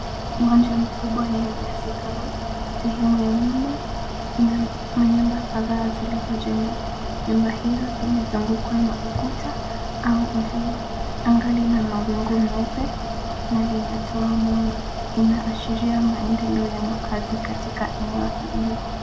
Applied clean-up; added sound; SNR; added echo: none; Mechanical fan; 4 dB; reverberation time 0.8 s.